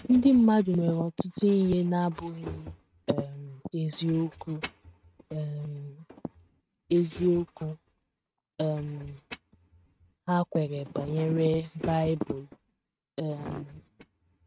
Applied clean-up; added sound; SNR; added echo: neural mask model RNNoise.